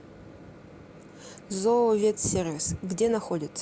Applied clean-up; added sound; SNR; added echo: none; Microwave oven; 20 dB; none.